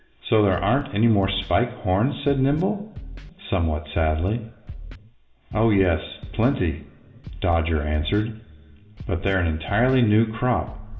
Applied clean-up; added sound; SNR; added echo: none; Scratching (performance technique); 16 dB; reverberation time 2.3 s.